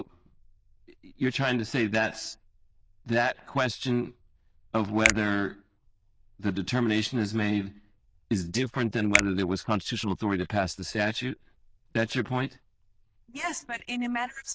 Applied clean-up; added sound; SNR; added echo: neural diffusion model UNIVERSE++.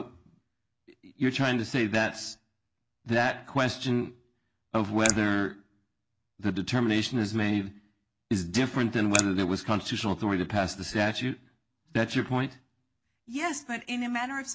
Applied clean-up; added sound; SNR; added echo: neural mask model Resemble Enhance denoiser.